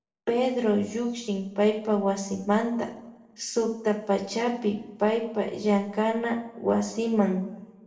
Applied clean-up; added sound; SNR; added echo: none; none; none; reverberation time 0.7 s.